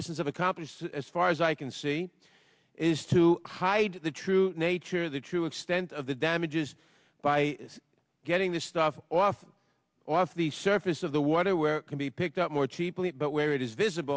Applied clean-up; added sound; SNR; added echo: none; none; none; none.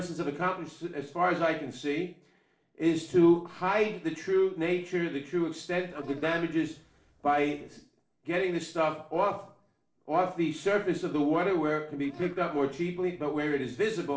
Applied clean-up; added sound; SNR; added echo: neural separator model SepFormer DNS4.